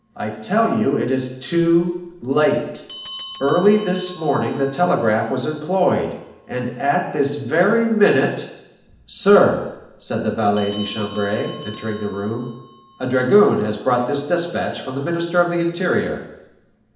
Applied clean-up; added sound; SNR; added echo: none; Bell; 15 dB; reverberation time 0.8 s.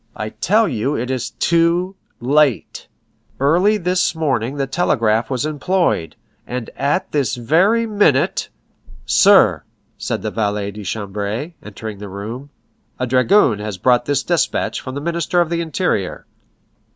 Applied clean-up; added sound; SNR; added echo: none; none; none; none.